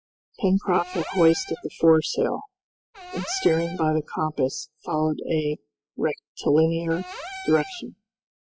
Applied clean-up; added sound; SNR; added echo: classical method log-MMSE.